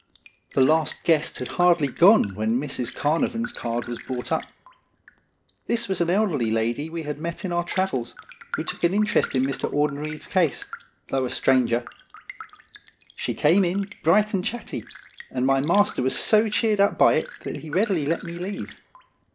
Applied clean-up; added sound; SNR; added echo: none; Raindrop; 18 dB; none.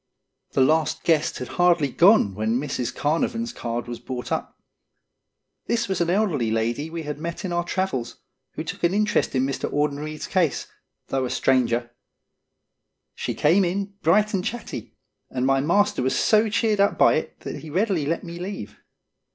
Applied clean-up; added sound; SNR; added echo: none; none; none; none.